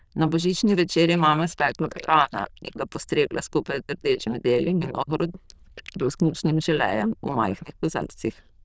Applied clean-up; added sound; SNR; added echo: neural diffusion model UNIVERSE++.